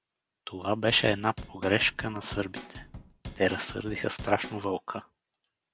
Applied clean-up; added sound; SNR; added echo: none; Drum / Drum kit; 13 dB; none.